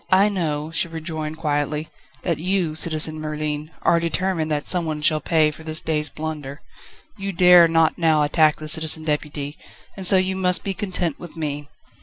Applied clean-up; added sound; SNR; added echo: none; none; none; none.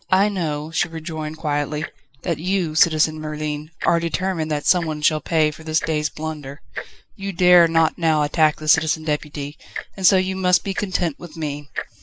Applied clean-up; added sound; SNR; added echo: neural mask model Resemble Enhance denoiser.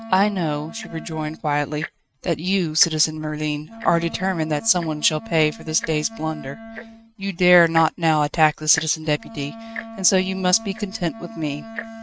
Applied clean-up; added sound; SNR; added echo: neural mask model RNNoise.